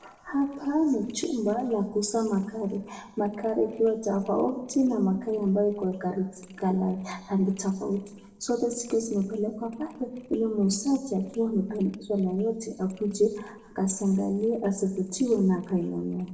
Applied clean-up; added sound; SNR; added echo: neural separator model SepFormer DNS4.